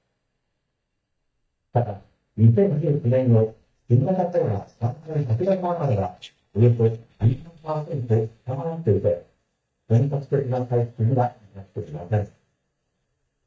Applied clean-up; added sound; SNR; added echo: neural mask model DeepFilterNet 3.